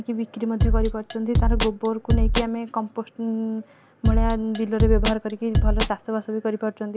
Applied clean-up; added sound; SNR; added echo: none; Drum kit; -5 dB; none.